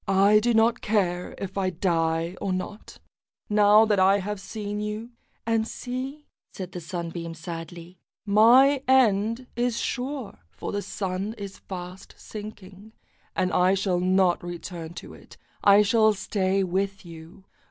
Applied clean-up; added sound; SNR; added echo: none; none; none; none.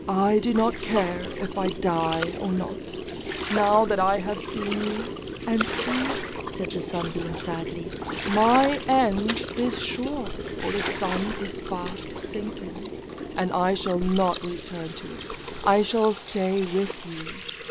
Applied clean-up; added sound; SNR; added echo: none; Gurgling; 6 dB; none.